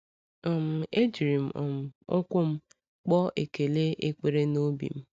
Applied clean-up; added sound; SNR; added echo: none; none; none; none.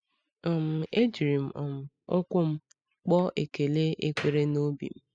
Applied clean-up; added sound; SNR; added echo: classical method spectral subtraction.